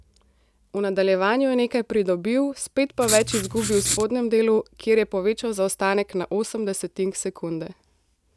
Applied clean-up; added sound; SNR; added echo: none; Writing; 3 dB; none.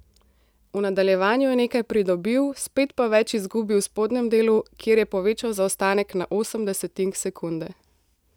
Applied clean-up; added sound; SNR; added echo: none; none; none; none.